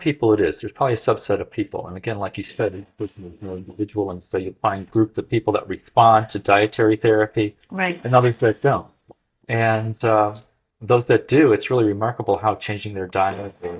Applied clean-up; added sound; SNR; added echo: neural mask model DeepFilterNet 3.